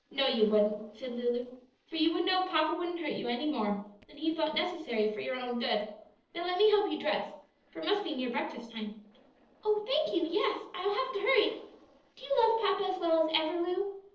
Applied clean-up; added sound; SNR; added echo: neural separator model SepFormer DNS4.